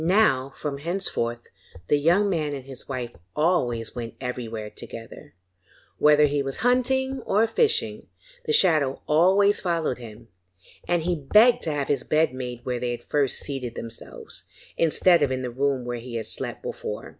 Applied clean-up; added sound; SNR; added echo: none; none; none; none.